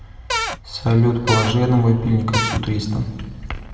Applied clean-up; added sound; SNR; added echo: none; Cupboard open or close / Door; 4 dB; reverberation time 1.5 s.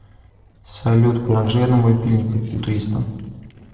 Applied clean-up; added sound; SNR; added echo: neural separator model SepFormer DNS4.